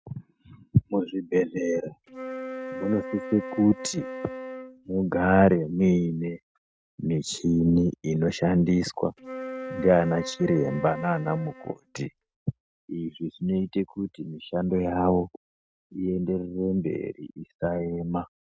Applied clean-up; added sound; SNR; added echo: neural mask model RNNoise.